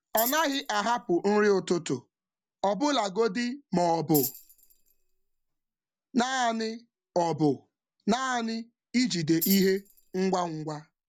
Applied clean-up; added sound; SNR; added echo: none; Tambourine; 11 dB; none.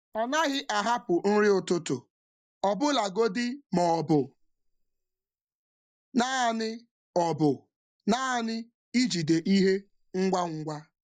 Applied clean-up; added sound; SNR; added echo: neural mask model DeepFilterNet 3.